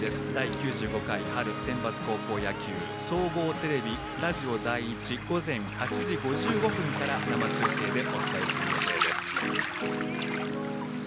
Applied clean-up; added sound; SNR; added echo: none; Waves, surf + Piano; 1 dB; none.